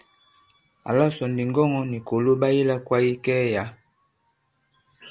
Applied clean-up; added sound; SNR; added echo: none; none; none; none.